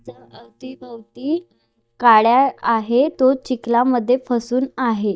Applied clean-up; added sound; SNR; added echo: neural mask model DeepFilterNet 3.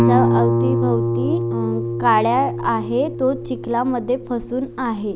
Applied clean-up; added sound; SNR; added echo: none; Guitar; 0 dB; none.